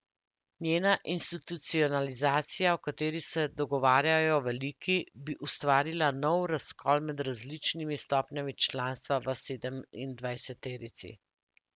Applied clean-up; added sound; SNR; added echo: none; none; none; none.